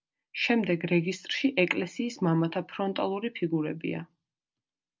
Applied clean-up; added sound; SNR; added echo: none; none; none; none.